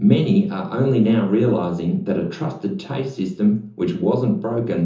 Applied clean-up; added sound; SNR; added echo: none; none; none; reverberation time 0.6 s.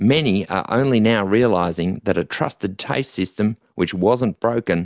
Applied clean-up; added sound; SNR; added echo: none; none; none; none.